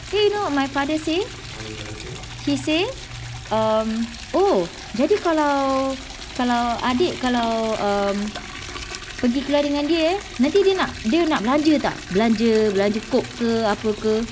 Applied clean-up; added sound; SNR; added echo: none; Liquid; 14 dB; none.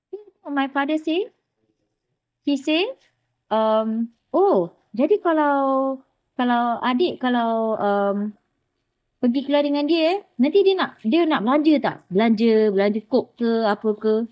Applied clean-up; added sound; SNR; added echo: neural mask model DeepFilterNet 3.